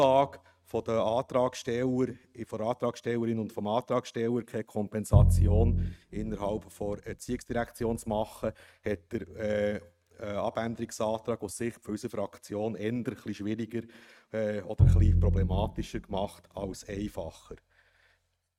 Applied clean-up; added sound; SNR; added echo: neural mask model RNNoise.